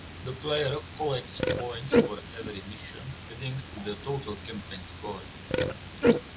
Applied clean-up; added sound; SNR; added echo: none; Burping, eructation; -4 dB; none.